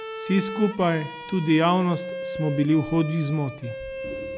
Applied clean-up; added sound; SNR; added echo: none; Bowed string instrument; 10 dB; none.